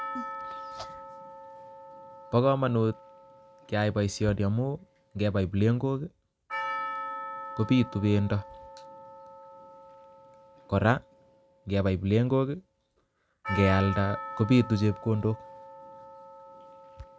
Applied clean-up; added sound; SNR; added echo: none; Percussion; 12 dB; none.